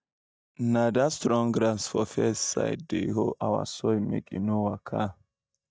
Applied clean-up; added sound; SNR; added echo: neural mask model DeepFilterNet 3.